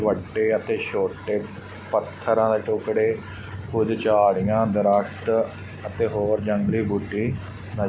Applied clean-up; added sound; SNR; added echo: none; none; none; none.